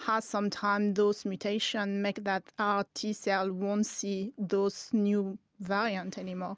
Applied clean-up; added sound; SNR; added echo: none; none; none; none.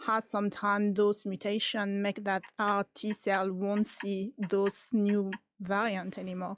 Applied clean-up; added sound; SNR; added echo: classical method log-MMSE.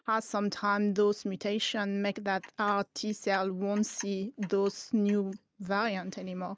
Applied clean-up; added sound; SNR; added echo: neural mask model DeepFilterNet 3.